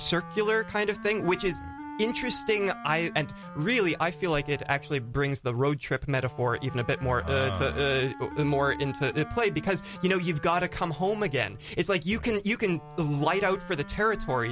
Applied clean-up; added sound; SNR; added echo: none; Wind instrument, woodwind instrument; 14 dB; none.